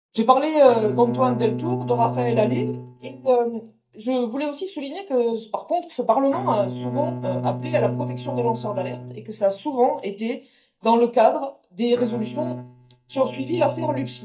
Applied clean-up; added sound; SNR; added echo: neural mask model DeepFilterNet 3.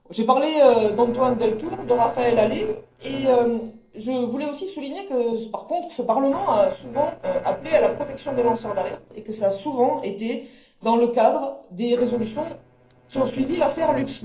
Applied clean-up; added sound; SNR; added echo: neural separator model SepFormer DNS4.